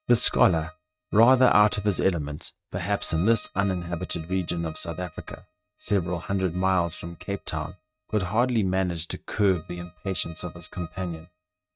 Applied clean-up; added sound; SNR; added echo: neural mask model RNNoise.